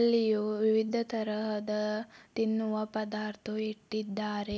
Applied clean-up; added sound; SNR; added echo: none; none; none; none.